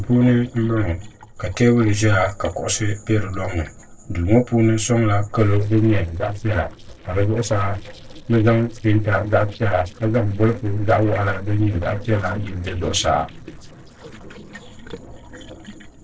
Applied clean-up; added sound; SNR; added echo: neural separator model SepFormer DNS4.